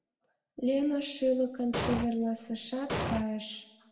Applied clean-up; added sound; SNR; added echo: none; Explosion; 0 dB; reverberation time 1.0 s.